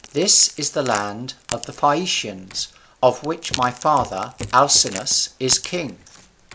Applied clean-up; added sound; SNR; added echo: none; Crack / Crackle + Walk, footsteps; 15 dB; none.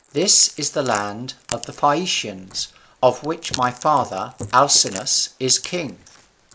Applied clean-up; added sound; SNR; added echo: neural mask model Resemble Enhance denoiser.